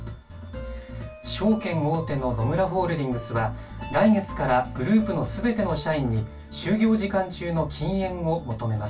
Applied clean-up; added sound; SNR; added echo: none; none; none; reverberation time 0.2 s.